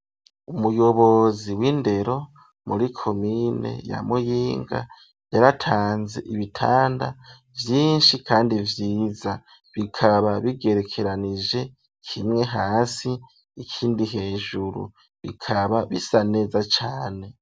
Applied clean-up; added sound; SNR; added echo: none; none; none; none.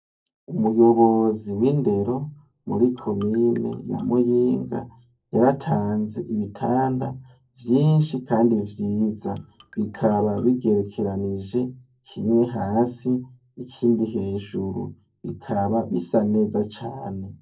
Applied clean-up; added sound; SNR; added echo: neural separator model SepFormer DNS4.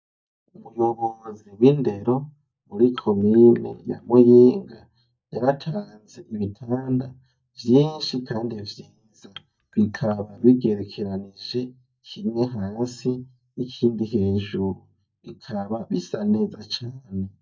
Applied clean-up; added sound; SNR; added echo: neural mask model DeepFilterNet 3.